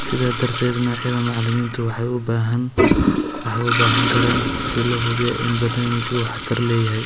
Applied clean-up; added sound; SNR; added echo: none; Toilet flush; 1 dB; none.